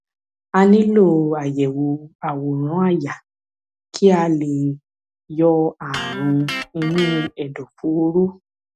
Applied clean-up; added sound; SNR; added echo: none; Electric guitar; 11 dB; none.